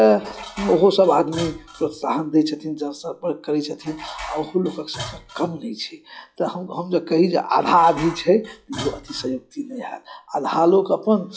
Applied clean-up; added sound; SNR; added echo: classical method log-MMSE.